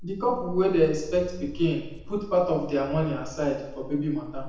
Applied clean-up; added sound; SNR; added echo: none; Walk, footsteps; 12 dB; reverberation time 0.9 s.